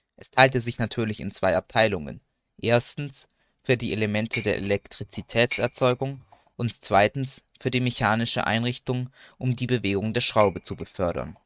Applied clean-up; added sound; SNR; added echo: neural mask model RNNoise.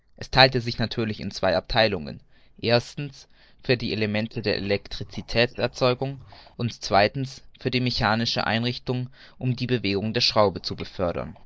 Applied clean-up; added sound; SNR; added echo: neural mask model Resemble Enhance denoiser.